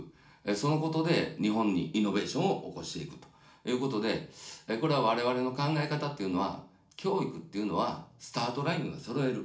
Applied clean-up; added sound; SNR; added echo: none; none; none; reverberation time 0.4 s.